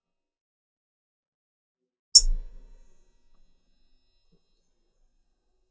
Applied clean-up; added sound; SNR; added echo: neural mask model DeepFilterNet 3.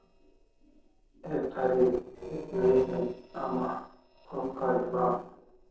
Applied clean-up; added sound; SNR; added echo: neural separator model SepFormer DNS4.